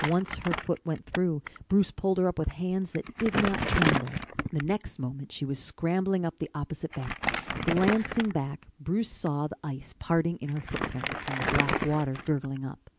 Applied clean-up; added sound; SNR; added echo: none; Crumpling, crinkling; 5 dB; none.